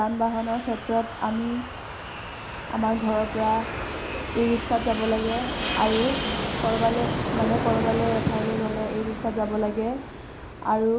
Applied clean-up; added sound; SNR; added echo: none; Fixed-wing aircraft, airplane; 4 dB; reverberation time 0.4 s.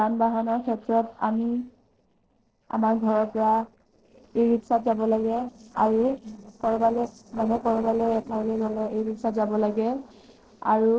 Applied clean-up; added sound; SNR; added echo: neural separator model SepFormer DNS4.